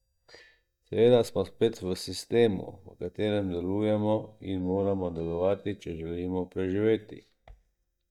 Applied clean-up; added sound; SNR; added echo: neural mask model DeepFilterNet 3.